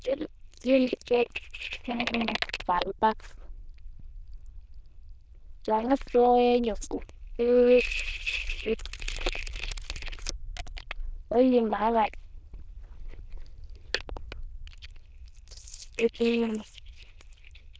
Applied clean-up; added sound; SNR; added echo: neural diffusion model UNIVERSE++.